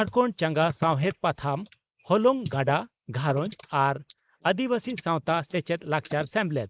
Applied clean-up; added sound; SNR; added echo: neural mask model Resemble Enhance denoiser.